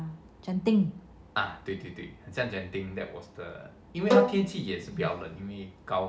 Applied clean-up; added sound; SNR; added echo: none; Bowed string instrument; -2 dB; none.